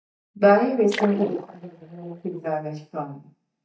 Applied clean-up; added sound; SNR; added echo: neural mask model DeepFilterNet 3.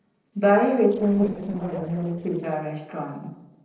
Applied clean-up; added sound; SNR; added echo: neural separator model SepFormer DNS4.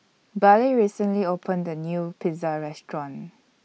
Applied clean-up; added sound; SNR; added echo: none; none; none; none.